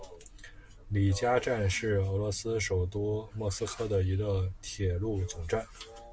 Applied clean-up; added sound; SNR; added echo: none; none; none; none.